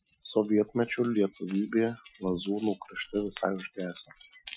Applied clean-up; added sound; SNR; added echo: classical method Wiener filter.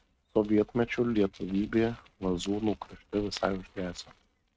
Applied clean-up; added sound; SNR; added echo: neural mask model RNNoise.